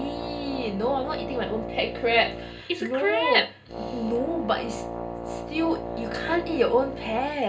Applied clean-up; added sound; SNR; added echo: none; Brass instrument; 8 dB; reverberation time 0.2 s.